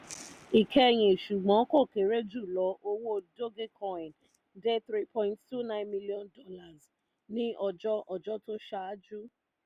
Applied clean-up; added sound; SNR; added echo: none; none; none; none.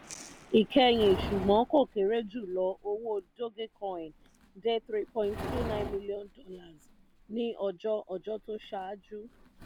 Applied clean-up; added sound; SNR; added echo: none; Livestock, farm animals, working animals; 12 dB; none.